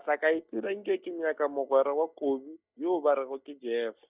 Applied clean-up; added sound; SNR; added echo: neural mask model DeepFilterNet 3.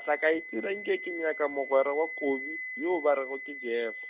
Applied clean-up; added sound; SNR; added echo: none; Wind instrument, woodwind instrument; 10 dB; none.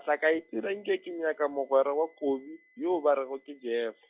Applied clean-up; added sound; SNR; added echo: classical method log-MMSE.